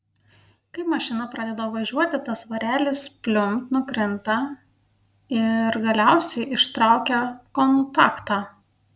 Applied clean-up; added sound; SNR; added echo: none; none; none; none.